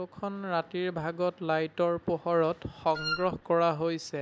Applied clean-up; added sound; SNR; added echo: none; Wind instrument, woodwind instrument; 6 dB; none.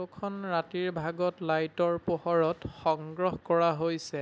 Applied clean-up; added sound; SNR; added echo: none; none; none; none.